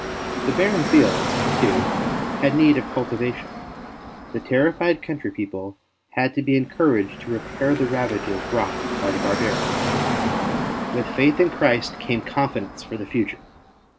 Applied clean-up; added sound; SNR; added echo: none; Car passing by / Traffic noise, roadway noise; 4 dB; none.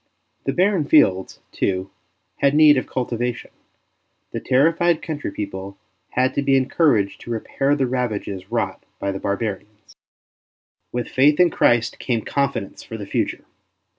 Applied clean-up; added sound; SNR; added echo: none; none; none; none.